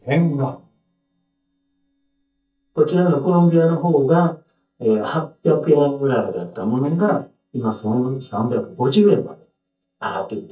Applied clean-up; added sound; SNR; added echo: neural mask model DeepFilterNet 3.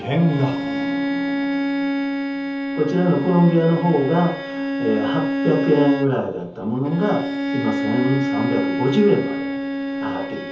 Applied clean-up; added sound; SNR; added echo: none; Bowed string instrument; 3 dB; reverberation time 0.7 s.